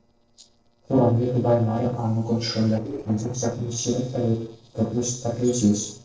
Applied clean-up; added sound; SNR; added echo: neural separator model SepFormer DNS4.